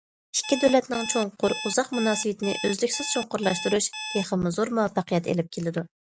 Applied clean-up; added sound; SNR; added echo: none; Alarm; 10 dB; none.